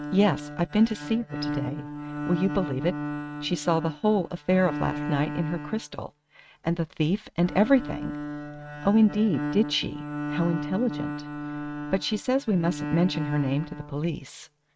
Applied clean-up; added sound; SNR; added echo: neural mask model RNNoise.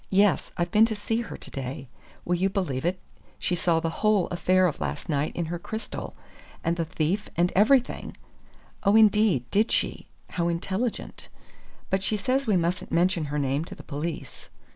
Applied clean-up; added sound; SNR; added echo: none; none; none; none.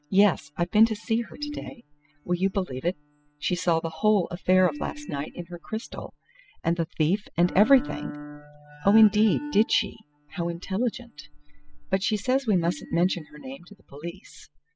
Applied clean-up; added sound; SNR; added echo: classical method spectral subtraction.